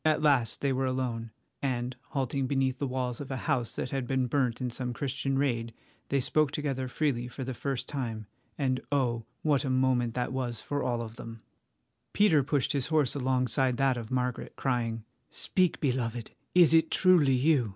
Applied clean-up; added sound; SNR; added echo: none; none; none; none.